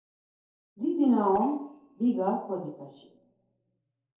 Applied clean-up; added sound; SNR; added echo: neural separator model SepFormer DNS4.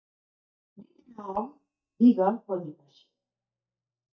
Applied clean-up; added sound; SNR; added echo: neural mask model DeepFilterNet 3.